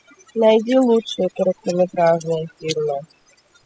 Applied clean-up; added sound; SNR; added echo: classical method spectral subtraction.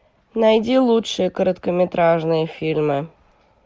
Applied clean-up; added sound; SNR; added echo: none; none; none; none.